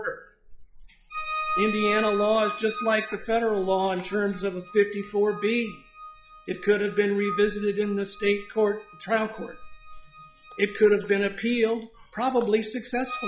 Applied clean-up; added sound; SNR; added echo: classical method log-MMSE.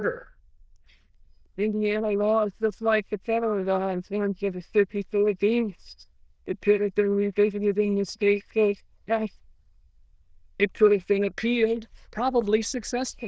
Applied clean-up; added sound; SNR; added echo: neural diffusion model UNIVERSE++.